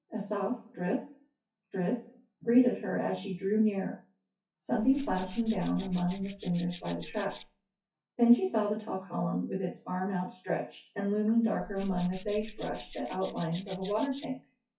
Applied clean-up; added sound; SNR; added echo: classical method WPE with log-MMSE.